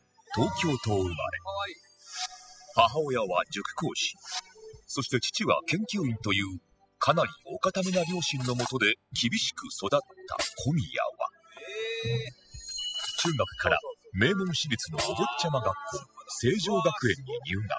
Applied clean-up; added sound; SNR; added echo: classical method spectral subtraction.